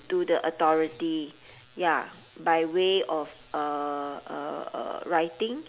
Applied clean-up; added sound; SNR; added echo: none; none; none; none.